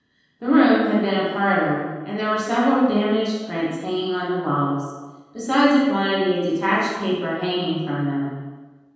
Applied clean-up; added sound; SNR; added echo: none; none; none; reverberation time 1.2 s.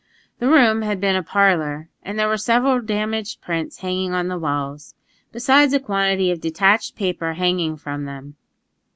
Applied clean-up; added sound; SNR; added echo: none; none; none; none.